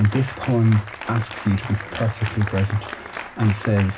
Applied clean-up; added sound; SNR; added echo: none; Applause; 13 dB; reverberation time 0.4 s.